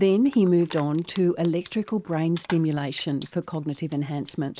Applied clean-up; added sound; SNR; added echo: neural mask model Resemble Enhance denoiser.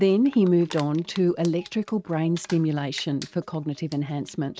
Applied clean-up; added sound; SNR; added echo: neural mask model RNNoise.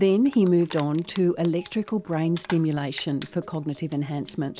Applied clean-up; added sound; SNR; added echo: none; Crumpling, crinkling; 20 dB; none.